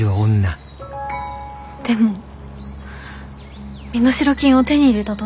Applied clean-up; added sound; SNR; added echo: none; none; none; none.